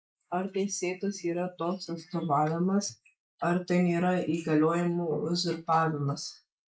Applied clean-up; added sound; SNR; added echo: neural mask model Resemble Enhance denoiser.